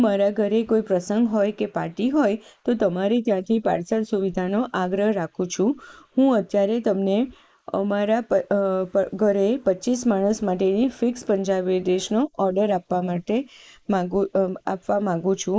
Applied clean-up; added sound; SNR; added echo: neural mask model Resemble Enhance denoiser.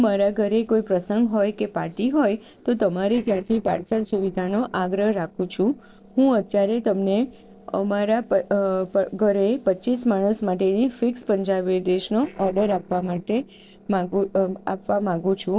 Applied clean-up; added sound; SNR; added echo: neural separator model SepFormer DNS4.